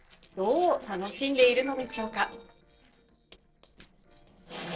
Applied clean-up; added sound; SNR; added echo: neural separator model SepFormer DNS4.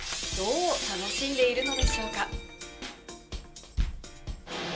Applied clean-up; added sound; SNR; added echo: none; Bass drum / Snare drum / Drum kit; 5 dB; reverberation time 0.2 s.